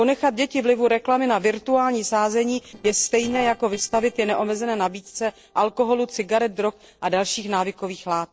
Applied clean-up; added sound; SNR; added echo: neural separator model SepFormer DNS4.